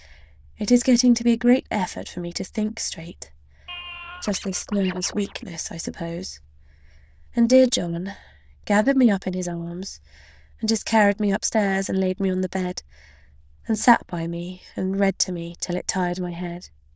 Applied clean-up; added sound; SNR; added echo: neural diffusion model UNIVERSE++.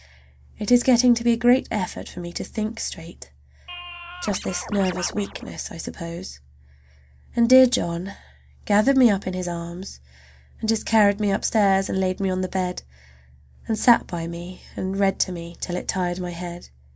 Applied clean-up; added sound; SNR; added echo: none; Scratching (performance technique); 12 dB; none.